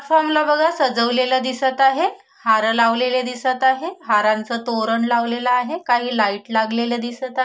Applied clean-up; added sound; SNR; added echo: none; none; none; none.